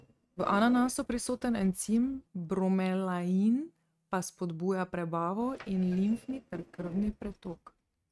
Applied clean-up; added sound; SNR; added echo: neural mask model RNNoise.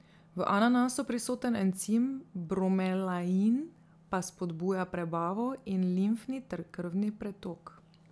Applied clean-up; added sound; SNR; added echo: none; none; none; none.